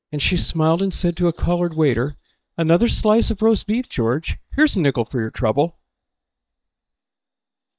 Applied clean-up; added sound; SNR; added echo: neural mask model DeepFilterNet 3.